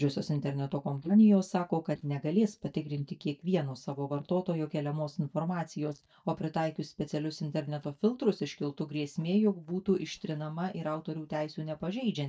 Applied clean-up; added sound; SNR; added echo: neural mask model DeepFilterNet 3.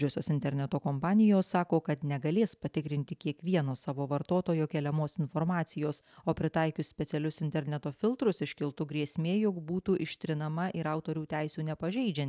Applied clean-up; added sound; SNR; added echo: none; none; none; none.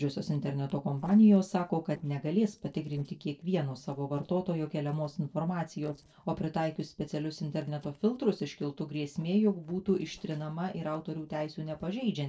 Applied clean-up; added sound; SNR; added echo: neural separator model SepFormer DNS4.